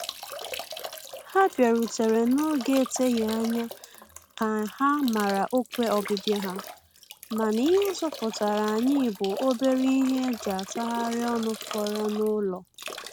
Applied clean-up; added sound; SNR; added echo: none; Drip / Trickle, dribble / Bathtub (filling or washing); 13 dB; none.